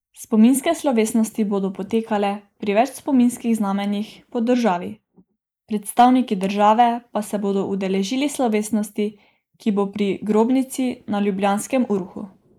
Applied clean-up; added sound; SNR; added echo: neural mask model Resemble Enhance denoiser.